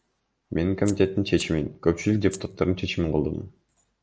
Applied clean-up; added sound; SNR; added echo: none; Rattle (instrument); 17 dB; none.